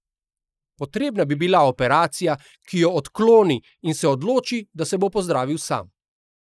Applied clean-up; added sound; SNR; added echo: neural mask model Resemble Enhance denoiser.